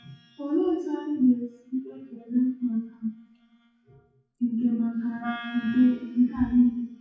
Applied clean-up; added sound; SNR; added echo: classical method WPE with log-MMSE.